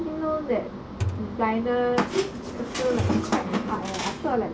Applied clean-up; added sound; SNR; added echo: none; Thump, thud + Squeak; 1 dB; none.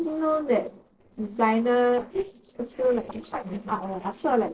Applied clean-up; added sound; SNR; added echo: neural separator model SepFormer DNS4.